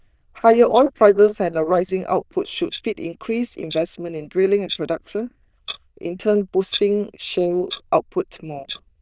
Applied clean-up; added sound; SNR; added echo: neural diffusion model UNIVERSE++.